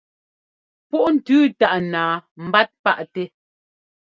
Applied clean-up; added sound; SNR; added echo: none; none; none; none.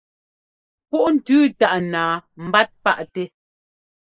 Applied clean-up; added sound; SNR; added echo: neural mask model Resemble Enhance denoiser.